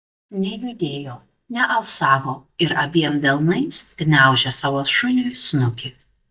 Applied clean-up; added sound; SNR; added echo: neural mask model DeepFilterNet 3.